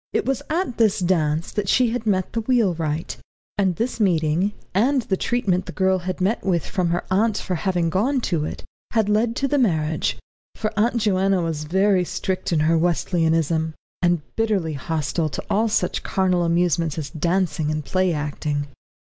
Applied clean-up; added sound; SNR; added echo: none; none; none; none.